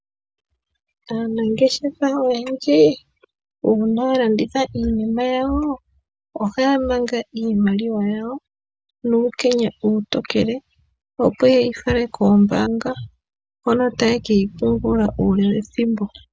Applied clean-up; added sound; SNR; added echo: none; none; none; none.